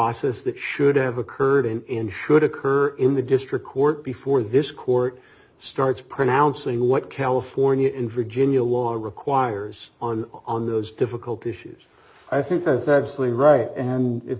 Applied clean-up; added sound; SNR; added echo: none; none; none; none.